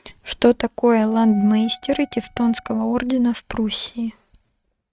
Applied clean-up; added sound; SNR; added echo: neural mask model RNNoise.